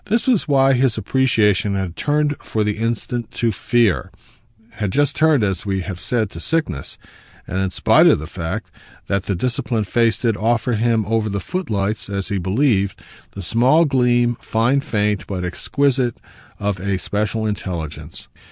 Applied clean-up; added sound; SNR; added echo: none; none; none; none.